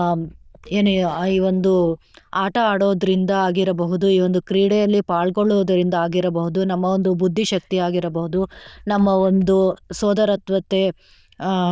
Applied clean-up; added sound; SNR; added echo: neural diffusion model UNIVERSE++.